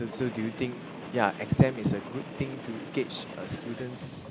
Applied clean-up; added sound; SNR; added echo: none; Train; 10 dB; none.